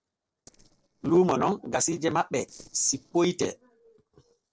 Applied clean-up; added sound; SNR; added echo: neural separator model SepFormer DNS4.